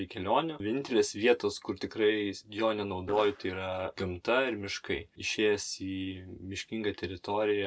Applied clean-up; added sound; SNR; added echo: neural separator model SepFormer DNS4.